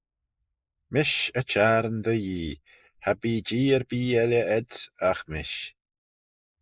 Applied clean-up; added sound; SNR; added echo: neural mask model Resemble Enhance denoiser.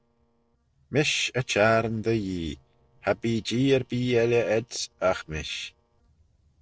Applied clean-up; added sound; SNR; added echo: neural separator model SepFormer DNS4.